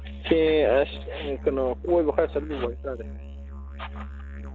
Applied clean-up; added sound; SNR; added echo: none; Musical instrument; 10 dB; none.